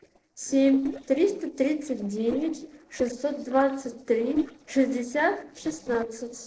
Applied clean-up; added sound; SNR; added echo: neural separator model SepFormer DNS4.